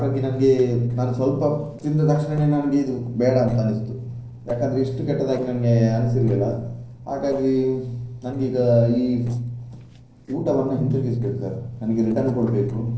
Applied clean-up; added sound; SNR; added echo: neural separator model SepFormer DNS4.